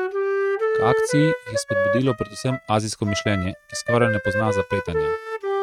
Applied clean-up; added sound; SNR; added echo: neural mask model RNNoise.